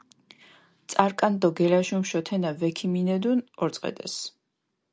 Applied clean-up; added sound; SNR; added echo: none; none; none; none.